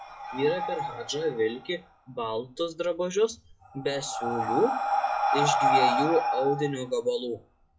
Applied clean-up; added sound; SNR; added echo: classical method WPE with log-MMSE.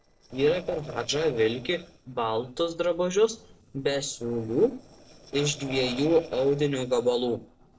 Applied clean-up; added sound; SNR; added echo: neural separator model SepFormer DNS4.